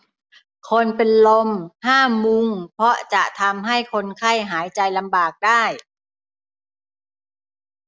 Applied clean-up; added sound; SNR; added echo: none; none; none; none.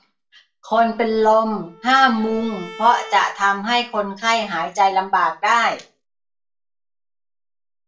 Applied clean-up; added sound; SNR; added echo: none; Bowed string instrument; 19 dB; reverberation time 0.2 s.